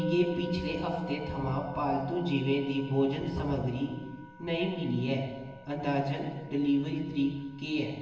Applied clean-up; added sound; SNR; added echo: none; Musical instrument; 11 dB; reverberation time 1.2 s.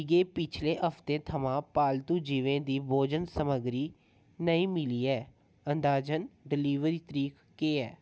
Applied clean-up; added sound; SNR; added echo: none; none; none; none.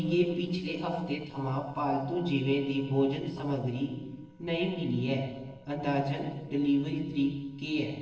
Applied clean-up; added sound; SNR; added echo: neural separator model SepFormer DNS4.